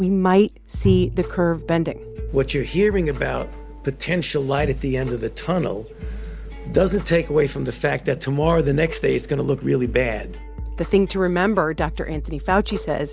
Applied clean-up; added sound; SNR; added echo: none; Bowed string instrument; 10 dB; none.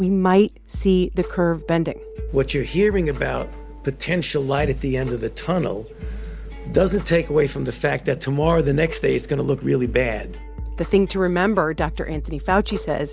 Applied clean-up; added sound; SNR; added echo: none; none; none; none.